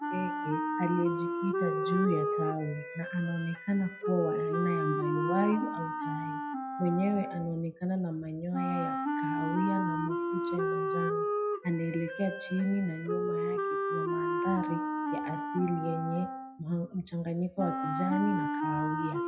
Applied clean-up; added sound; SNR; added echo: classical method WPE with log-MMSE.